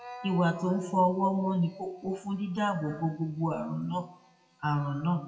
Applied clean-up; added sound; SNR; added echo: classical method WPE with log-MMSE.